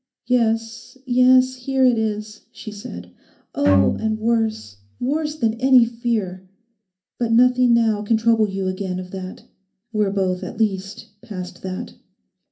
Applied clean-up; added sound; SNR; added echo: none; Bowed string instrument; 5 dB; reverberation time 0.3 s.